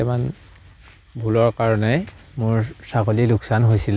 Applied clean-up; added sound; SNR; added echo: none; none; none; none.